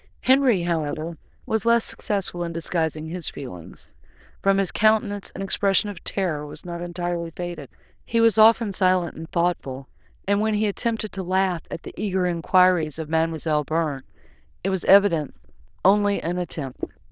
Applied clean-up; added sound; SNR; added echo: neural diffusion model UNIVERSE++.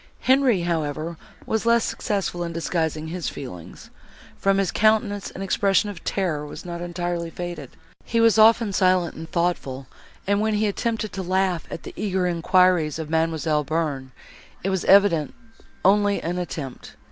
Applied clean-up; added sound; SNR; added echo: none; none; none; none.